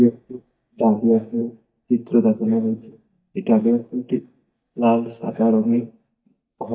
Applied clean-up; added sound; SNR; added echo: neural mask model DeepFilterNet 3.